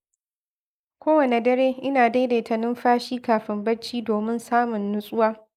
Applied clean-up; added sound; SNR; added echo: neural mask model Resemble Enhance denoiser.